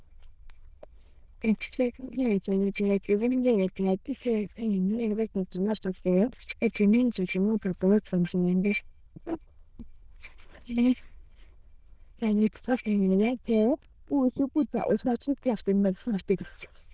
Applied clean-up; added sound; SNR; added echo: neural diffusion model UNIVERSE++.